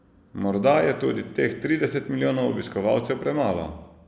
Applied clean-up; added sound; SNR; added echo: none; none; none; none.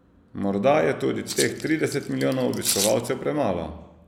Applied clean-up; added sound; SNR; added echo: none; Rattle (instrument); 7 dB; none.